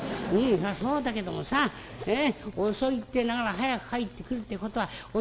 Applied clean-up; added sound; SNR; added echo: none; none; none; none.